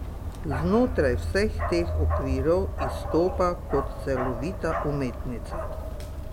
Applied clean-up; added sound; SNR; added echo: none; Bark; 2 dB; none.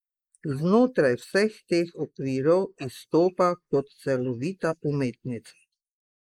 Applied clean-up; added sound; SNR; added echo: neural mask model Resemble Enhance denoiser.